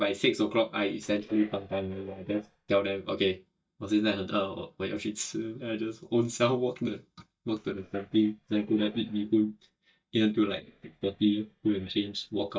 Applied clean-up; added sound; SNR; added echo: neural mask model DeepFilterNet 3.